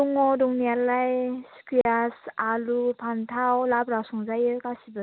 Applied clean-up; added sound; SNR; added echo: none; none; none; none.